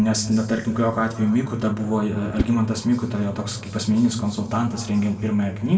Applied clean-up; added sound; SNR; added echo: none; Whoosh, swoosh, swish; 12 dB; reverberation time 1.6 s.